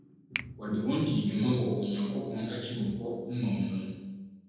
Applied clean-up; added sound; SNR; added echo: none; Finger snapping; 14 dB; reverberation time 1.3 s.